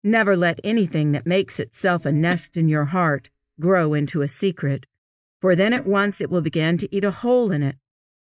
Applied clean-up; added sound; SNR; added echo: neural mask model DeepFilterNet 3.